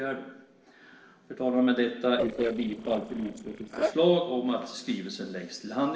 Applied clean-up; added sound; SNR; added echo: neural separator model SepFormer DNS4.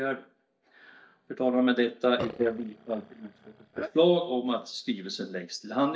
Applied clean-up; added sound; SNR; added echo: neural mask model DeepFilterNet 3.